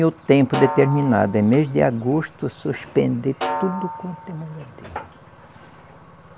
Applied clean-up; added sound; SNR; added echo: none; Snare drum; 11 dB; none.